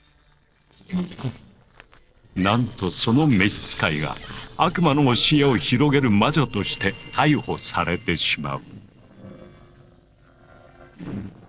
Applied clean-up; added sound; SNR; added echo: neural separator model SepFormer DNS4.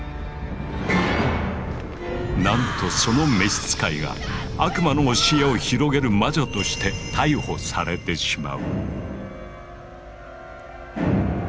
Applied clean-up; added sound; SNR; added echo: none; Thunder / Rain; 10 dB; none.